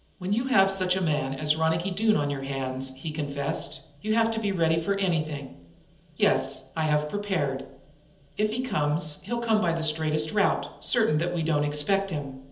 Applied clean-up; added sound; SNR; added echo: none; none; none; reverberation time 1.2 s.